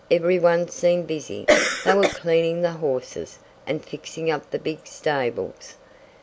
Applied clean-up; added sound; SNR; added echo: none; Cough; -4 dB; none.